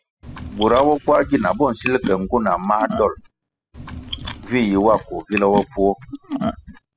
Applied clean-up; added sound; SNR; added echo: classical method spectral subtraction.